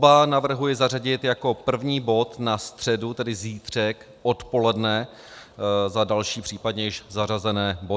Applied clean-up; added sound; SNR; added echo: none; none; none; none.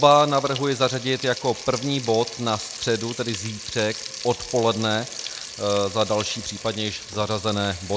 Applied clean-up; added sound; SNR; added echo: none; Frying (food); 12 dB; none.